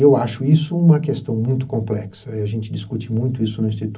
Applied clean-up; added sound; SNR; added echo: none; none; none; reverberation time 0.4 s.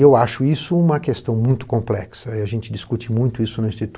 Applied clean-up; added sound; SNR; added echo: none; none; none; none.